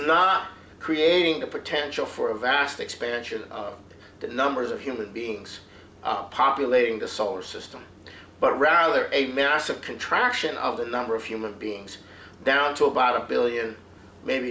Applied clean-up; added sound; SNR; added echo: none; none; none; none.